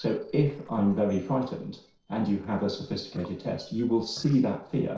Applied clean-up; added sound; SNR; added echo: neural separator model SepFormer DNS4.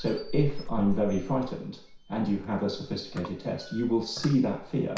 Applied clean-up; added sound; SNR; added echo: none; Squeak; 8 dB; reverberation time 0.6 s.